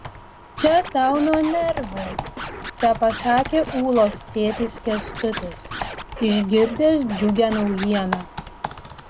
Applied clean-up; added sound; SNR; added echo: none; Scratching (performance technique) + Computer keyboard; 10 dB; none.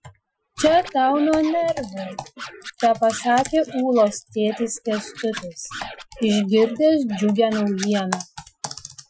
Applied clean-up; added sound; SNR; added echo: classical method Wiener filter.